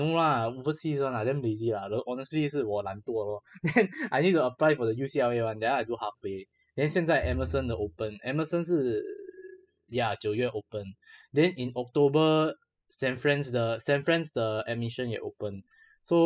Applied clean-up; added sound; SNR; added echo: classical method spectral subtraction.